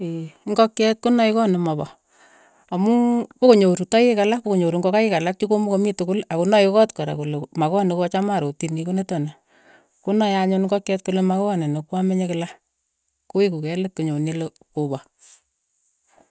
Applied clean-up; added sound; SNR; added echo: none; none; none; none.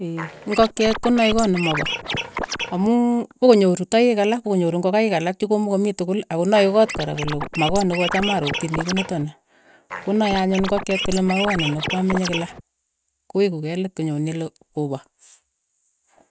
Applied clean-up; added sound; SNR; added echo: none; Scratching (performance technique); 7 dB; none.